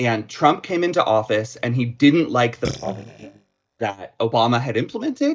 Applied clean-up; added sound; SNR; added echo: neural mask model DeepFilterNet 3.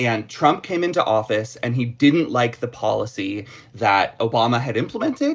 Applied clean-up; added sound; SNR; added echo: none; none; none; none.